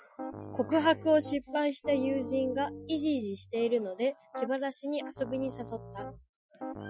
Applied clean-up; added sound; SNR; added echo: classical method Wiener filter.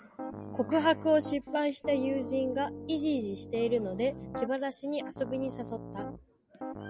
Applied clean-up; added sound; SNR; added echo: none; Piano; 10 dB; none.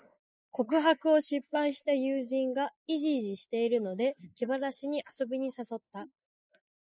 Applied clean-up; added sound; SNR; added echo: neural mask model Resemble Enhance denoiser.